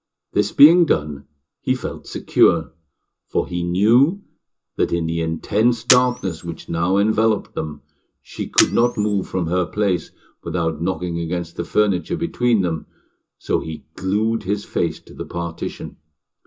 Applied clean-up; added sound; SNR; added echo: none; Camera; 8 dB; reverberation time 0.2 s.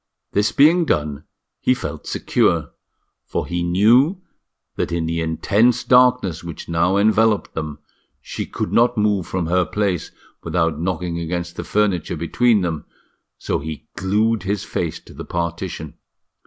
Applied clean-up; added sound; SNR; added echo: none; none; none; none.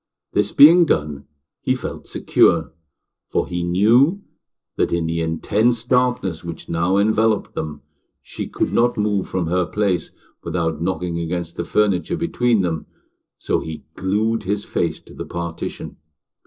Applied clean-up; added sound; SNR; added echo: neural separator model SepFormer DNS4.